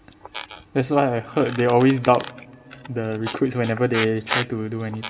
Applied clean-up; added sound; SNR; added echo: none; Squeak; 12 dB; reverberation time 2.8 s.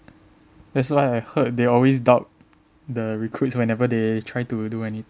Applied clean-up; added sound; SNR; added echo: none; none; none; none.